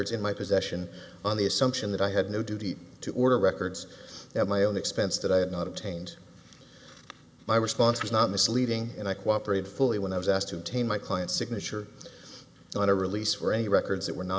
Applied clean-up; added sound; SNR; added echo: none; none; none; none.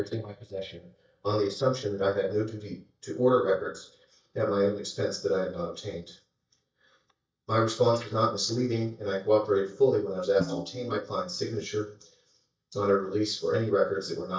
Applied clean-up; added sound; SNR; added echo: neural mask model DeepFilterNet 3.